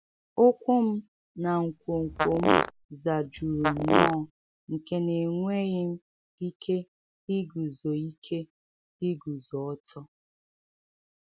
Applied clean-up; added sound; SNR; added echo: none; Fart; -2 dB; none.